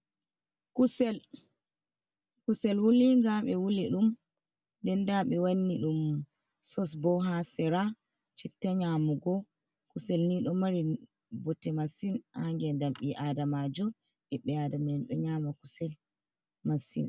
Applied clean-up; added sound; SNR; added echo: none; none; none; none.